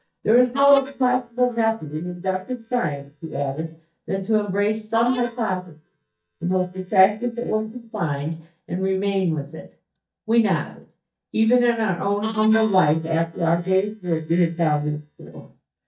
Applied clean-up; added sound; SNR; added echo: neural mask model DeepFilterNet 3.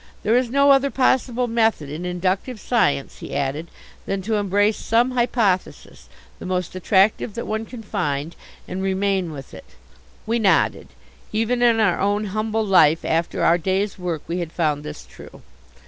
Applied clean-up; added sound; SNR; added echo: none; none; none; none.